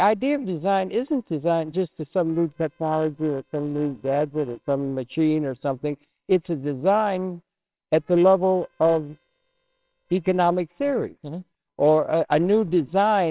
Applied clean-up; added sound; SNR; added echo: neural separator model SepFormer WHAMR!.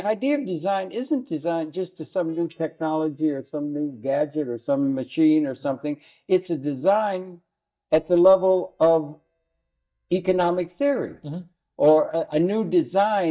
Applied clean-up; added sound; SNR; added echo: neural mask model DeepFilterNet 3.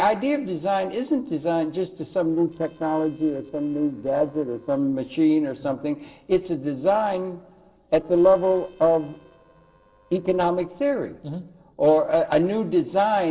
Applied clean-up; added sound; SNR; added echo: neural separator model SepFormer DNS4.